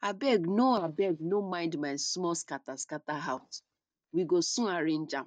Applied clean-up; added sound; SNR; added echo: neural mask model DeepFilterNet 3.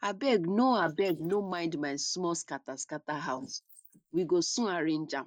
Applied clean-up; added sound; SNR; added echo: neural mask model Resemble Enhance denoiser.